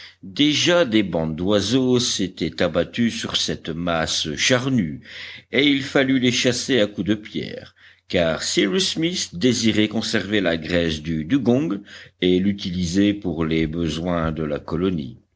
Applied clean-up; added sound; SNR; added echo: none; none; none; none.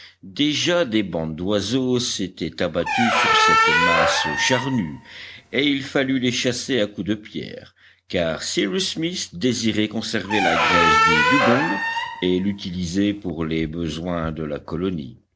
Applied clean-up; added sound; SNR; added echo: none; Squeak; -3 dB; none.